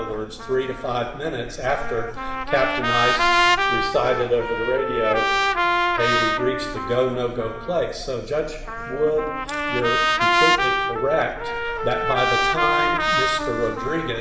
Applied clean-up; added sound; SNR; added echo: none; Trumpet; -2 dB; reverberation time 2.2 s.